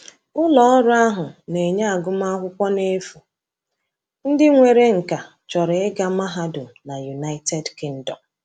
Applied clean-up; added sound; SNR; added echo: none; none; none; none.